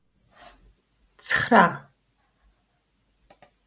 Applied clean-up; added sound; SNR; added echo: none; none; none; none.